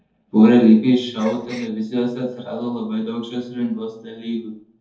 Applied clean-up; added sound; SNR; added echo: neural separator model SepFormer DNS4.